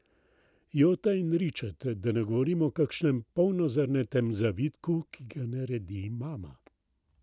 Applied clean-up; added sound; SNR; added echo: none; none; none; none.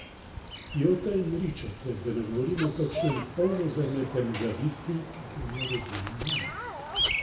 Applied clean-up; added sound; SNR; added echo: none; Bird vocalization, bird call, bird song; 6 dB; reverberation time 0.8 s.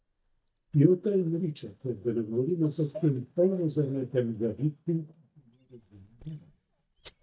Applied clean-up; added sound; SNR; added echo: neural mask model DeepFilterNet 3.